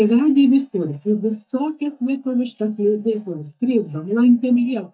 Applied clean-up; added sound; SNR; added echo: neural mask model DeepFilterNet 3.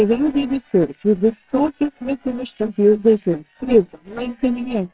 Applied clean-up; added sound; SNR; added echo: neural separator model SepFormer WHAMR!.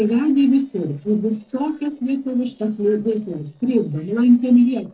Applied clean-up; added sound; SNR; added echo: neural separator model SepFormer DNS4.